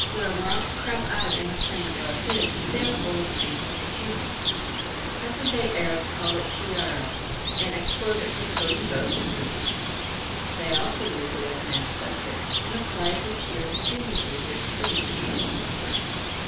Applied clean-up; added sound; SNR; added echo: none; Bird; -4 dB; reverberation time 0.3 s.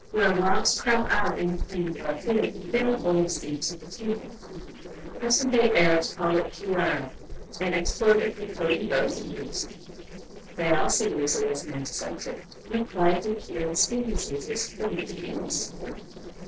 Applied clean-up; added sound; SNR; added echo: neural separator model SepFormer DNS4.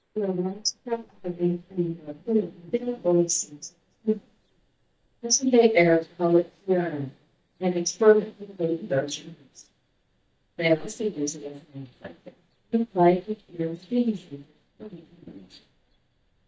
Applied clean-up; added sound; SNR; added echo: neural mask model DeepFilterNet 3.